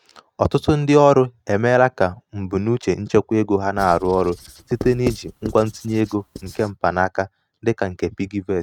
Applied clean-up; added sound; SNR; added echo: neural mask model RNNoise.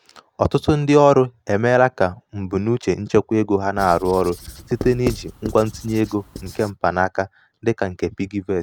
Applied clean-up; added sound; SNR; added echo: none; Writing; 13 dB; none.